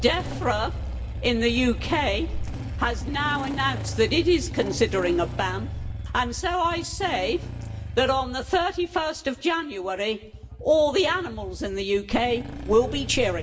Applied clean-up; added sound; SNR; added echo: none; Engine starting / Motorcycle; 8 dB; reverberation time 0.7 s.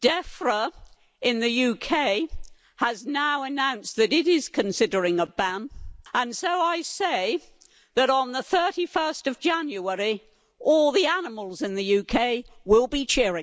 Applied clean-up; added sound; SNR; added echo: none; none; none; none.